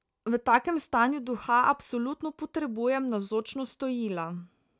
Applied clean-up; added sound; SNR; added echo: none; none; none; none.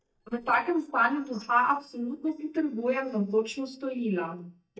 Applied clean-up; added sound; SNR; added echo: neural mask model DeepFilterNet 3.